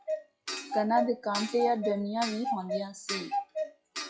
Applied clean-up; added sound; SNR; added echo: classical method WPE with log-MMSE.